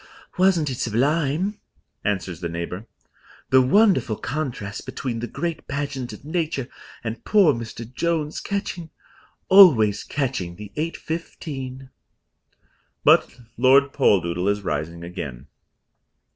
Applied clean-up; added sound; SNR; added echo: none; none; none; none.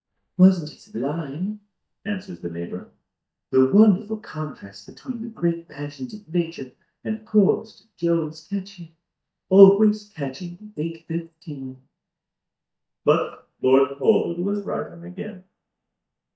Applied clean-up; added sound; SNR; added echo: neural mask model DeepFilterNet 3.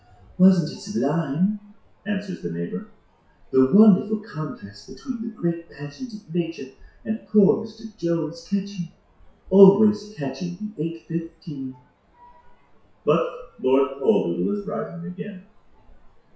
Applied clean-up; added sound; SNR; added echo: classical method WPE with log-MMSE.